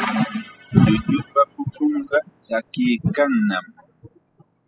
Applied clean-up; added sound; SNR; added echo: classical method spectral subtraction.